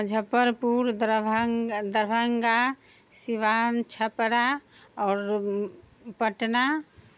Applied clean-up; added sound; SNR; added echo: none; none; none; none.